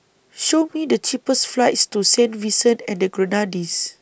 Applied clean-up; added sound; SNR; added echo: none; none; none; none.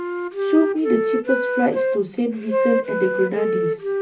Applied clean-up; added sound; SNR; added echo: none; Wind instrument, woodwind instrument; 0 dB; reverberation time 0.4 s.